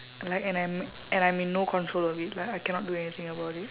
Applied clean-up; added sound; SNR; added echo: none; none; none; none.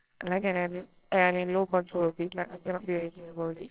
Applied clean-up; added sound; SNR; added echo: neural separator model SepFormer WHAMR!.